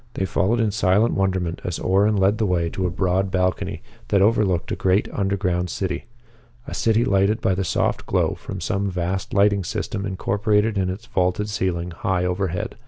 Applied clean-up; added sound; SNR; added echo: none; Knock / Wood; 16 dB; none.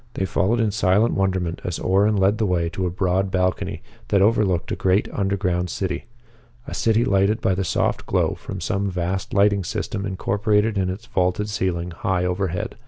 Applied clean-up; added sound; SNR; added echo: none; none; none; none.